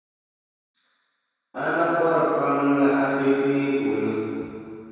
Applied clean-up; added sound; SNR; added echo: none; Brass instrument; 19 dB; reverberation time 2.2 s.